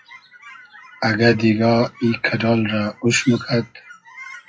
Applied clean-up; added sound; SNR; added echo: classical method WPE with log-MMSE.